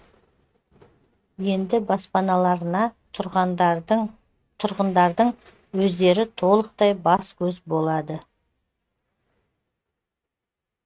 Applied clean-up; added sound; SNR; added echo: neural mask model RNNoise.